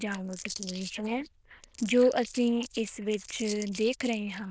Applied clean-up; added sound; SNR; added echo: neural diffusion model UNIVERSE++.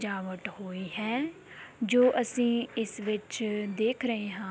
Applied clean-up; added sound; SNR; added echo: none; none; none; none.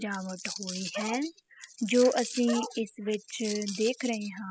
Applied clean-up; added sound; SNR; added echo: classical method spectral subtraction.